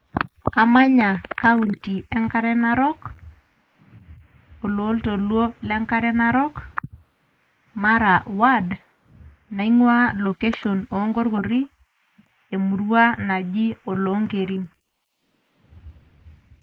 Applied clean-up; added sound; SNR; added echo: neural mask model Resemble Enhance denoiser.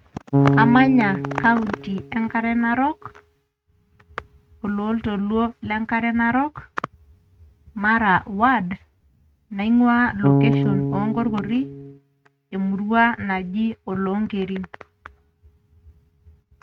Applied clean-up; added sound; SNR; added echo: neural mask model RNNoise.